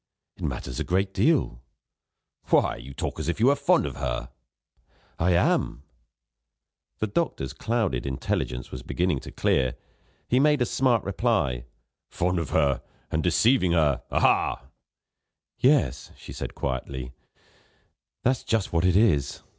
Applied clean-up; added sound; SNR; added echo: none; none; none; none.